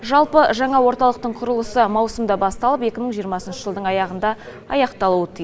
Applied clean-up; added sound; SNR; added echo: none; none; none; none.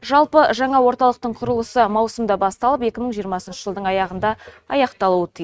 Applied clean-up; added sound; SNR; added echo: neural mask model RNNoise.